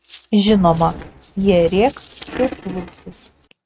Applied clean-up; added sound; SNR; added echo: neural mask model RNNoise.